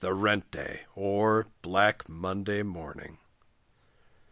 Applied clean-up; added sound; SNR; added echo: none; none; none; none.